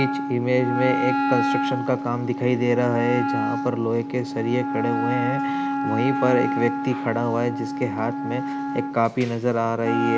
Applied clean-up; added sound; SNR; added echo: none; Wind instrument, woodwind instrument; 2 dB; none.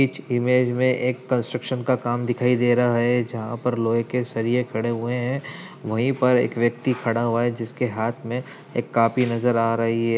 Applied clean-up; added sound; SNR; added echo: none; none; none; none.